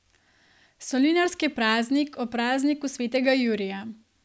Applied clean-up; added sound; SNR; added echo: none; none; none; none.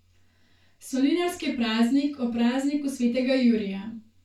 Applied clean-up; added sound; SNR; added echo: none; none; none; reverberation time 0.2 s.